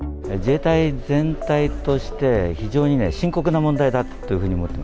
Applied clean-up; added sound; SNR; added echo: none; none; none; none.